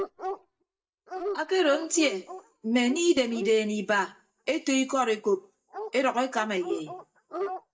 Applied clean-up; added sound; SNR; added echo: neural mask model DeepFilterNet 3.